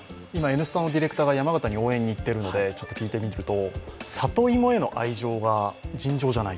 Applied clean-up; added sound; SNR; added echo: none; none; none; none.